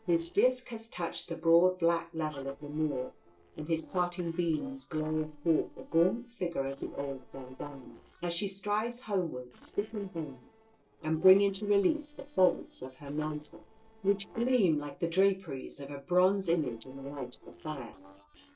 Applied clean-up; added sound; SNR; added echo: neural separator model SepFormer DNS4.